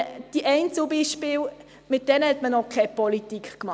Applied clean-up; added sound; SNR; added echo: none; none; none; none.